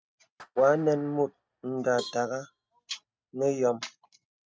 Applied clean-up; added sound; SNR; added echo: neural mask model RNNoise.